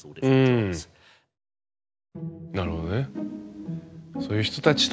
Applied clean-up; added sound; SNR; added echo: none; none; none; none.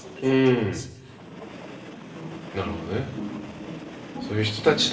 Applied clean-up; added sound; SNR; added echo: none; Train; 14 dB; reverberation time 0.9 s.